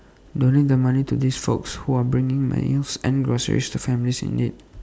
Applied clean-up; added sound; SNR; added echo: none; none; none; none.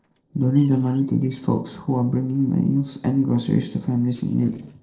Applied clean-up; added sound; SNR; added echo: neural separator model SepFormer DNS4.